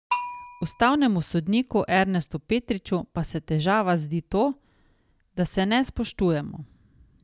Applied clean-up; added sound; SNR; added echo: none; Bell; 12 dB; none.